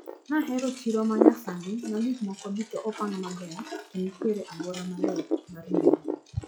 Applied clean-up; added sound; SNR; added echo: classical method log-MMSE.